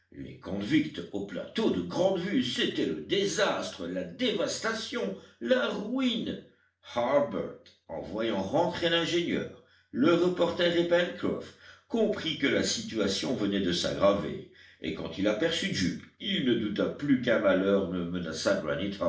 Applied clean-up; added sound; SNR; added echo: none; none; none; reverberation time 0.4 s.